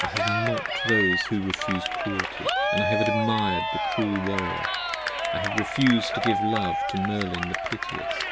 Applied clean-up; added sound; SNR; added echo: none; Cheering; -1 dB; none.